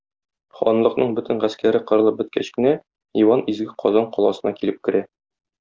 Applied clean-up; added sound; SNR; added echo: none; none; none; none.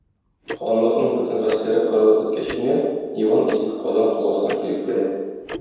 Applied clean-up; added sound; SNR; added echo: none; Tick-tock; 17 dB; reverberation time 1.2 s.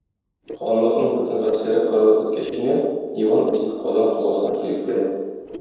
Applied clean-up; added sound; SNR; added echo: neural separator model SepFormer DNS4.